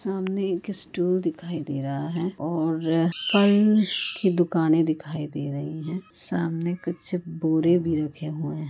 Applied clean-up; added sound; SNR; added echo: none; none; none; none.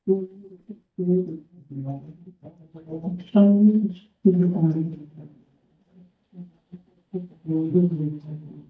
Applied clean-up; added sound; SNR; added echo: neural mask model DeepFilterNet 3.